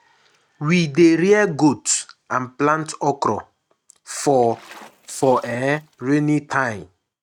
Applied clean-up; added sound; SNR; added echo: neural mask model RNNoise.